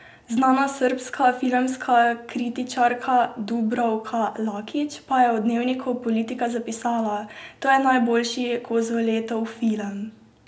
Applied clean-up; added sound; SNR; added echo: none; none; none; none.